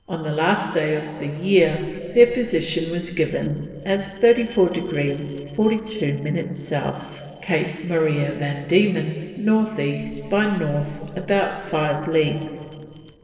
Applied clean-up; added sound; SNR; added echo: neural separator model SepFormer DNS4.